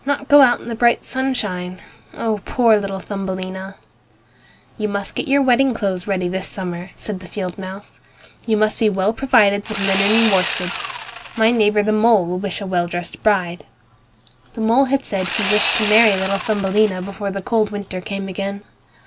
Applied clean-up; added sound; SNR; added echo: none; Sawing; 3 dB; none.